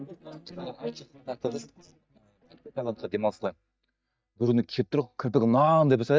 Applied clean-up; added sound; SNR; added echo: neural mask model DeepFilterNet 3.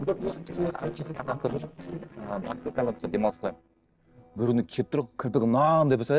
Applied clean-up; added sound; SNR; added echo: neural separator model SepFormer DNS4.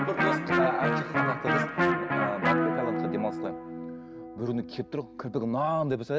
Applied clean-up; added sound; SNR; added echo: none; Electric guitar; -2 dB; none.